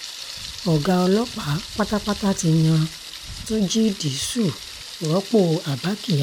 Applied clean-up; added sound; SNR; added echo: none; Thunder; 13 dB; none.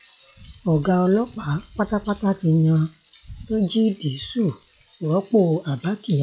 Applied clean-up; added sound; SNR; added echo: classical method log-MMSE.